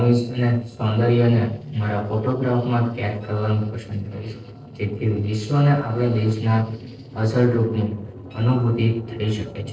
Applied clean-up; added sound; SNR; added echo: neural separator model SepFormer DNS4.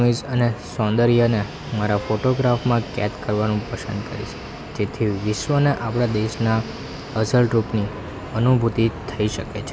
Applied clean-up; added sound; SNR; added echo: none; none; none; none.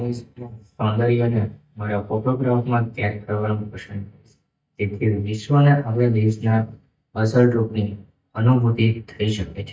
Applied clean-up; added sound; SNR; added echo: neural mask model DeepFilterNet 3.